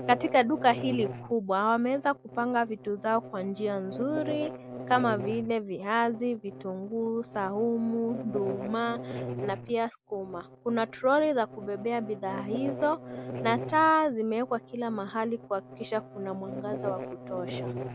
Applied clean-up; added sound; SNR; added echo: none; Buzz; 10 dB; none.